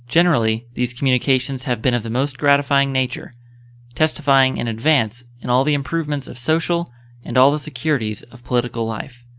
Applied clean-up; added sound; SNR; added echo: none; none; none; none.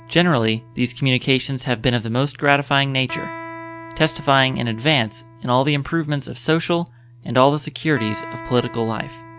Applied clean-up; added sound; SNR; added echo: none; Electric guitar; 18 dB; none.